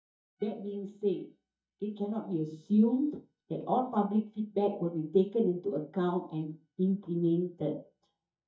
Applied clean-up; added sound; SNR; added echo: neural mask model DeepFilterNet 3.